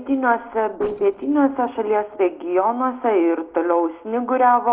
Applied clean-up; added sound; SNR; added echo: neural separator model SepFormer DNS4.